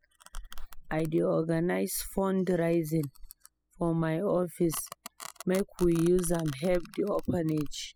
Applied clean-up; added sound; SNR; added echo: classical method spectral subtraction.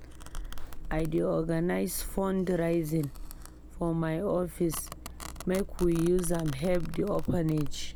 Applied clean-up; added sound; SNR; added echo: none; Domestic sounds, home sounds; 7 dB; none.